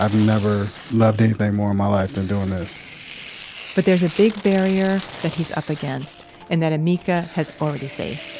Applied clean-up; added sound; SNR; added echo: none; Tearing; 16 dB; none.